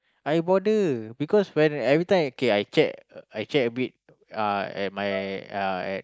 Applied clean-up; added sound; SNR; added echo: neural mask model DeepFilterNet 3.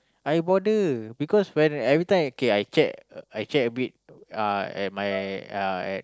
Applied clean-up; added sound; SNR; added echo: neural separator model SepFormer DNS4.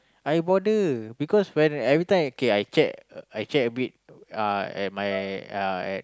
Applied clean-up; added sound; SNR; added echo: none; Wind instrument, woodwind instrument; 13 dB; none.